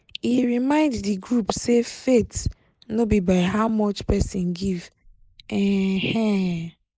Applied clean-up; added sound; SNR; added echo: neural mask model Resemble Enhance denoiser.